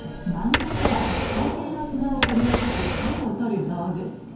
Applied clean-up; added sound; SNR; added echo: none; Drawer open or close; 0 dB; reverberation time 0.9 s.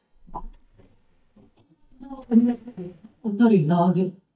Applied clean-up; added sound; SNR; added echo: neural mask model DeepFilterNet 3.